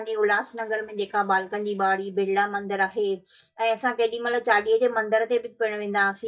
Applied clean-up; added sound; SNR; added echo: neural mask model DeepFilterNet 3.